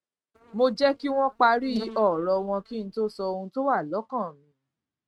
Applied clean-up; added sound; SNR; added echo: neural mask model RNNoise.